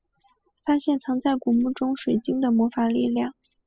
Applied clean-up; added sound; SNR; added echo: classical method spectral subtraction.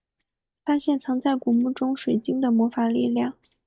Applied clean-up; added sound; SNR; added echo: neural mask model DeepFilterNet 3.